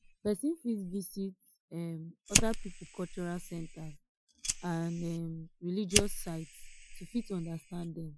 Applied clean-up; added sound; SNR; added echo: classical method Wiener filter.